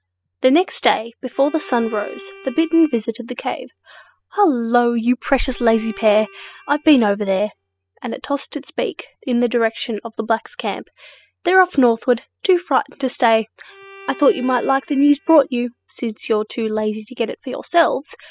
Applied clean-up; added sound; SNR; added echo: classical method spectral subtraction.